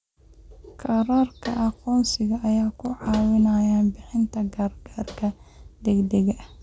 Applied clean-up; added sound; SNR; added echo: none; none; none; none.